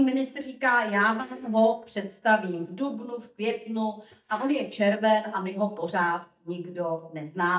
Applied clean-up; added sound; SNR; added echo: neural mask model DeepFilterNet 3.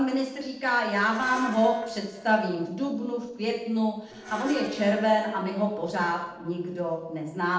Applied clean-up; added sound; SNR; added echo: neural separator model SepFormer DNS4.